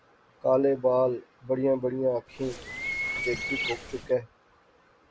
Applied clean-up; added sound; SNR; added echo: none; Bird; 5 dB; none.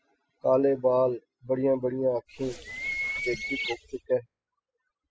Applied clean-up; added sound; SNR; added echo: classical method spectral subtraction.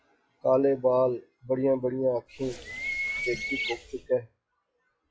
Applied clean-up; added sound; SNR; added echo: classical method log-MMSE.